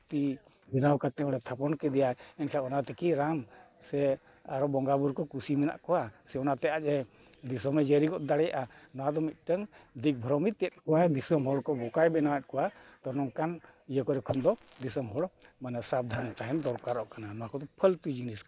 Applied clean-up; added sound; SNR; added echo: neural mask model Resemble Enhance denoiser.